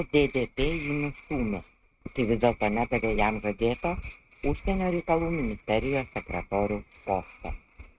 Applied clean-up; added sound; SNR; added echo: neural mask model RNNoise.